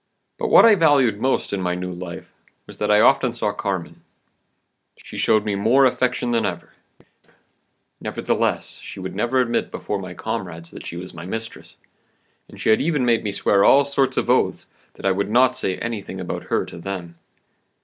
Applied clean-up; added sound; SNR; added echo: none; none; none; none.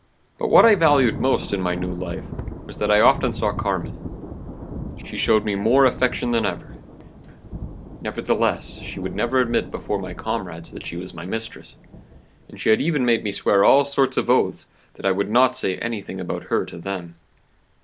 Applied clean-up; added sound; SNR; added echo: none; Thunder / Rain; 13 dB; none.